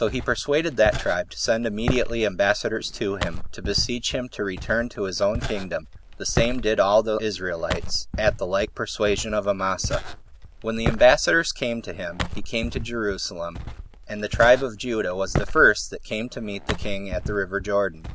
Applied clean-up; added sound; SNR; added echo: none; Walk, footsteps; 7 dB; none.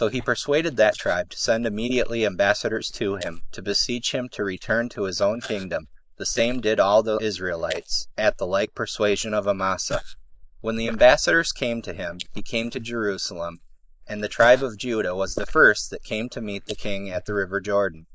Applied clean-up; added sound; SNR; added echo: neural mask model Resemble Enhance denoiser.